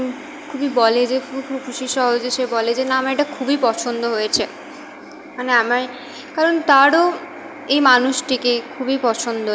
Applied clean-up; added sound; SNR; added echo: none; none; none; none.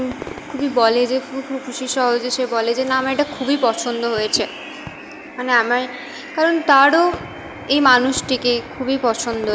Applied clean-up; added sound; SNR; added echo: none; Fireworks; 19 dB; none.